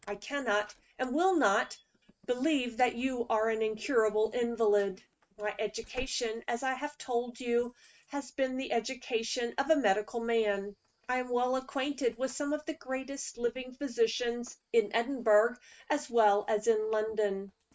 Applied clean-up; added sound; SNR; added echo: neural mask model RNNoise.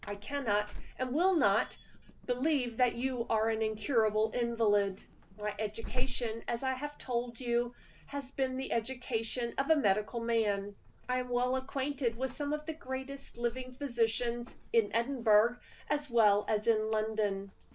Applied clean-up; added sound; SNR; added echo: none; Alarm / Insect; 6 dB; none.